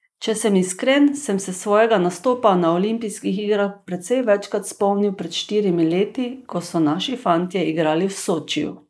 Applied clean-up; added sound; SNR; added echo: neural mask model Resemble Enhance denoiser.